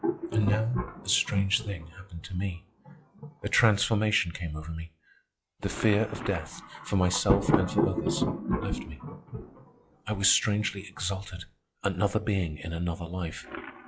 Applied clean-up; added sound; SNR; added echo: classical method log-MMSE.